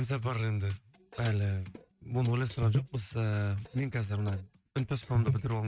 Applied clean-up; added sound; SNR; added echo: neural mask model RNNoise.